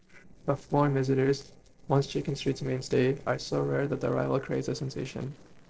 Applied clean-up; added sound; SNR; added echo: neural separator model SepFormer DNS4.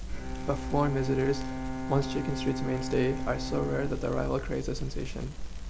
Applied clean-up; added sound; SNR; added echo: none; Crackle + Bowed string instrument; 3 dB; none.